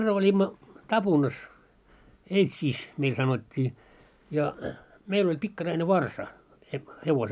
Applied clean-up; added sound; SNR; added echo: none; none; none; none.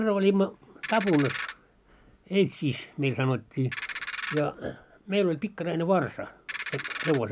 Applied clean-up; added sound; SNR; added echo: none; Ratchet, pawl; 4 dB; none.